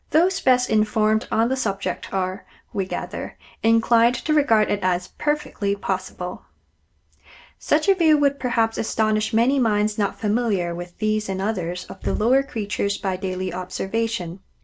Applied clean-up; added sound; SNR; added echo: none; none; none; none.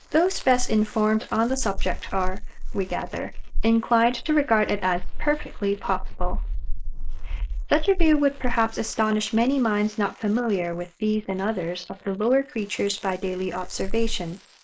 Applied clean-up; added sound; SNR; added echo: neural mask model Resemble Enhance denoiser.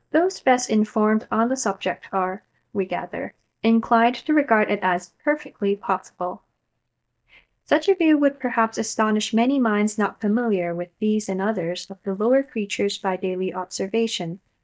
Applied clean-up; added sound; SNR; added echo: neural mask model DeepFilterNet 3.